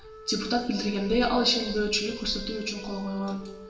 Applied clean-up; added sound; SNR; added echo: none; Wind instrument, woodwind instrument; 18 dB; reverberation time 0.8 s.